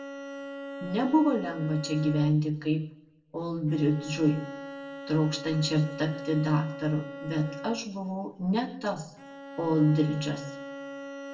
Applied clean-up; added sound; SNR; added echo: none; Bowed string instrument; 12 dB; reverberation time 0.5 s.